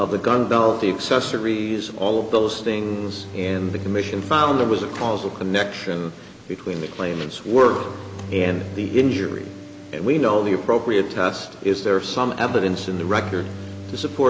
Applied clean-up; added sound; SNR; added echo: none; Bowed string instrument; 15 dB; none.